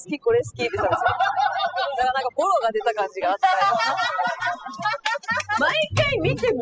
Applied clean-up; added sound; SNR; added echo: classical method spectral subtraction.